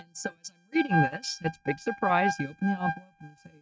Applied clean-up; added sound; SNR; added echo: neural mask model RNNoise.